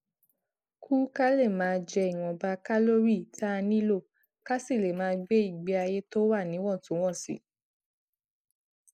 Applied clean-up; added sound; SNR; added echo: neural mask model Resemble Enhance denoiser.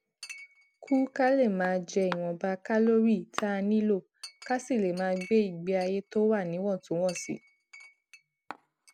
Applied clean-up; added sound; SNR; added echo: none; Chink, clink; 19 dB; none.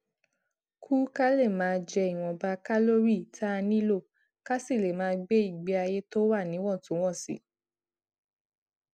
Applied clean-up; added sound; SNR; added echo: none; none; none; none.